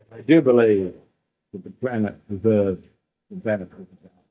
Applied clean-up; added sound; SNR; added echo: neural mask model DeepFilterNet 3.